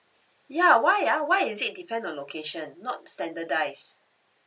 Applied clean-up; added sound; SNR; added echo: none; none; none; none.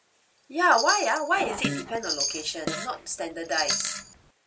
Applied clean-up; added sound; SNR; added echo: none; Chime + Fart; 4 dB; none.